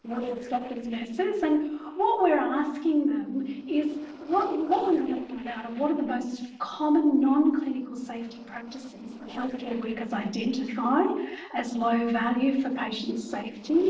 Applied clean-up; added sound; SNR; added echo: neural separator model SepFormer DNS4.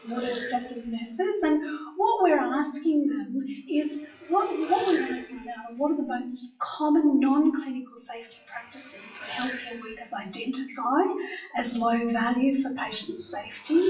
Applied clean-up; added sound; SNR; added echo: classical method WPE with log-MMSE.